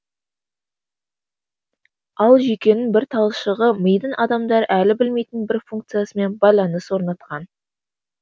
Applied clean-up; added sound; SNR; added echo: none; none; none; none.